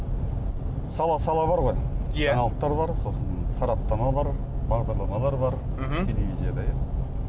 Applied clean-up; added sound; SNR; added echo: none; none; none; none.